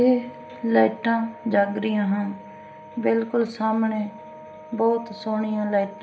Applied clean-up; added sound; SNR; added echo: none; Wind instrument, woodwind instrument; 19 dB; reverberation time 1.3 s.